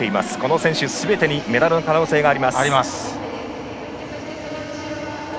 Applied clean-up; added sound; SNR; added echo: none; none; none; none.